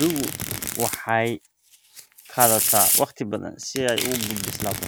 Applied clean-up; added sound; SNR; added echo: none; Domestic sounds, home sounds; 1 dB; none.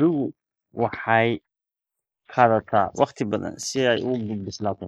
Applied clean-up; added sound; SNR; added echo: neural mask model Resemble Enhance denoiser.